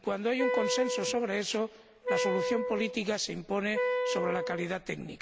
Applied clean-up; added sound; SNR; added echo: none; Wind instrument, woodwind instrument; 1 dB; none.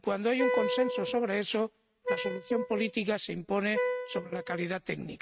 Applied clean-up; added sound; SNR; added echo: neural mask model RNNoise.